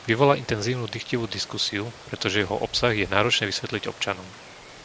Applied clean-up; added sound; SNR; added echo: none; Rain; 18 dB; none.